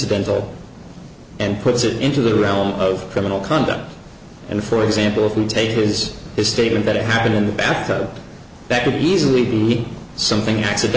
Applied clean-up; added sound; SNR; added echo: none; none; none; none.